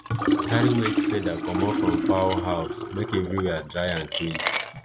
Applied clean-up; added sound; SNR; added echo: none; Liquid; -1 dB; none.